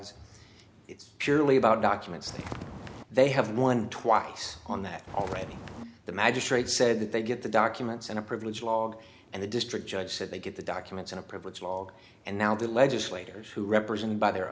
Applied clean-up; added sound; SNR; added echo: none; Walk, footsteps; 10 dB; none.